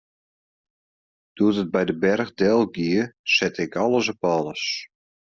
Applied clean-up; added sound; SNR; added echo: none; none; none; none.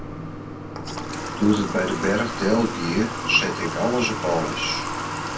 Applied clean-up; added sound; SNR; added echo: none; Water tap, faucet / Water; 5 dB; reverberation time 0.2 s.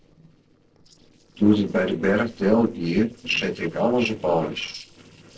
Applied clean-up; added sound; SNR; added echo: neural separator model SepFormer DNS4.